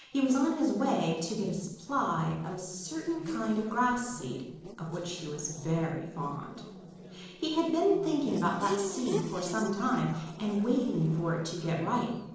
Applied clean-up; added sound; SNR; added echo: neural separator model SepFormer DNS4.